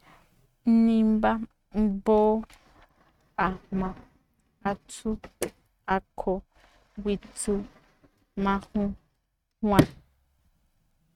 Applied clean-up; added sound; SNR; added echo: neural mask model RNNoise.